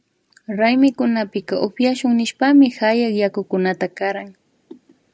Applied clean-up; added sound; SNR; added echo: none; none; none; none.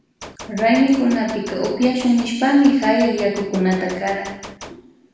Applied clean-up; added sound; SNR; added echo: none; Gunshot, gunfire; 18 dB; reverberation time 0.9 s.